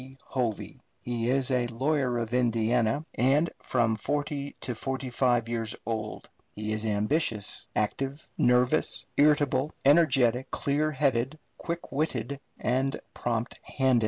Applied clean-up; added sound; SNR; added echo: none; none; none; none.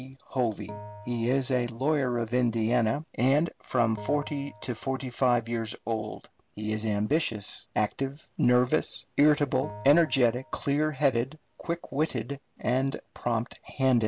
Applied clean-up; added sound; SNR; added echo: none; Bell; 19 dB; none.